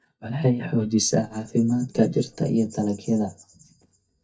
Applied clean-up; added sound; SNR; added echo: neural mask model DeepFilterNet 3.